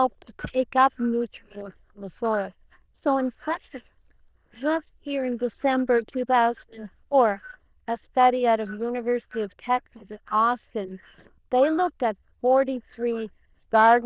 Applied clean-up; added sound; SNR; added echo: neural diffusion model UNIVERSE++.